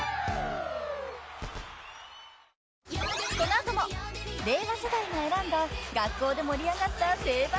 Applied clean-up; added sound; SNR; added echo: none; none; none; none.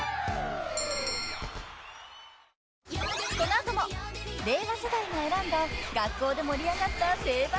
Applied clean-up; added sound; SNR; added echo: none; Bell + Mechanisms; 8 dB; none.